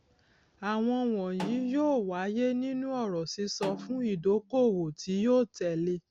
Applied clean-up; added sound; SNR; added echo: none; Snare drum; 16 dB; none.